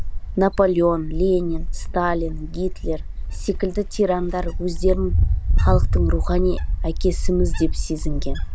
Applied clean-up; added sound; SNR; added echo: none; Wind; -2 dB; none.